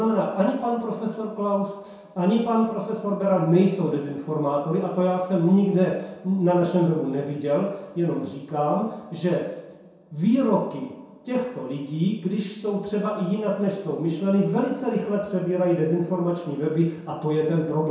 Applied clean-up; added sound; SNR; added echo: none; none; none; reverberation time 0.7 s.